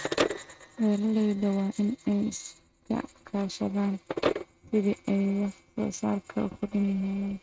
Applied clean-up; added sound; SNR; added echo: neural mask model RNNoise.